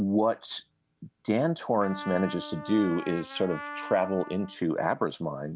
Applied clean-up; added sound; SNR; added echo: none; Trumpet; 14 dB; none.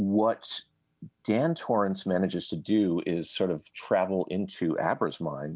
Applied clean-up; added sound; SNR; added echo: none; none; none; none.